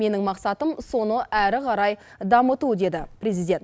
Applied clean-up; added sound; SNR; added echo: none; Whoosh, swoosh, swish; 20 dB; none.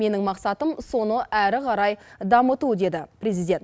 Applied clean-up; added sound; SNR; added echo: none; none; none; none.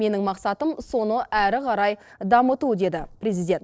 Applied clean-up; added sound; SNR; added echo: neural separator model SepFormer DNS4.